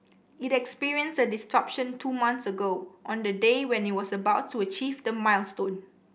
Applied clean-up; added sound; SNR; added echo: none; none; none; none.